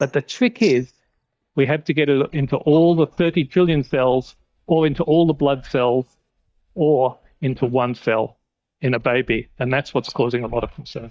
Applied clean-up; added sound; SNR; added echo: neural mask model DeepFilterNet 3.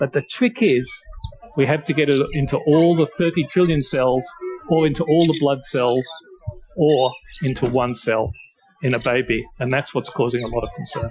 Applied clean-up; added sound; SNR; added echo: classical method Wiener filter.